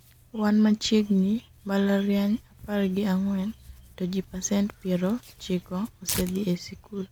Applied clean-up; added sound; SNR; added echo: none; Tearing; 18 dB; none.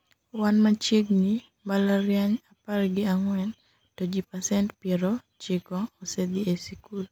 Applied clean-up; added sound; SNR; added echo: none; none; none; none.